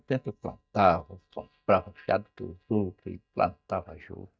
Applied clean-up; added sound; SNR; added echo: neural mask model DeepFilterNet 3.